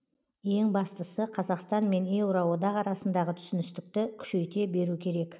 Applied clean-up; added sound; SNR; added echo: none; none; none; none.